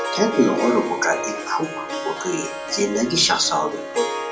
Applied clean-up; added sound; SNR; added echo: none; Harp; 6 dB; reverberation time 0.2 s.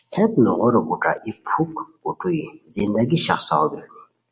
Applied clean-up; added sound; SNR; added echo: none; none; none; none.